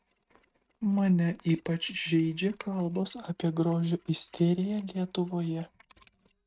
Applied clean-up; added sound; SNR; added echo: neural mask model RNNoise.